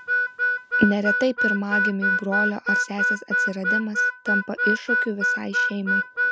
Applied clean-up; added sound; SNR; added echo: none; Harmonica; -4 dB; none.